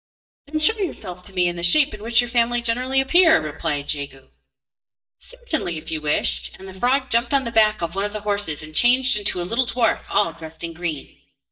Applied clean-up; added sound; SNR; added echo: neural mask model DeepFilterNet 3.